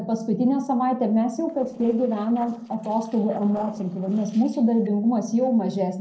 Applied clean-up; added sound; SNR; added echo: neural separator model SepFormer DNS4.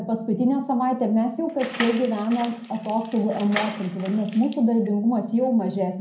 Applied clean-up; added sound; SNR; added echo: none; Door; 12 dB; reverberation time 0.6 s.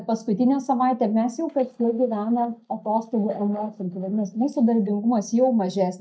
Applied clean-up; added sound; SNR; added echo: neural mask model DeepFilterNet 3.